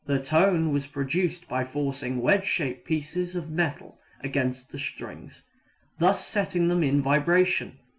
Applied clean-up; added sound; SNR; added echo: none; none; none; none.